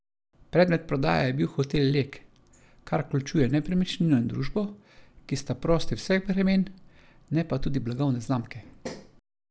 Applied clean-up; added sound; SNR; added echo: none; none; none; none.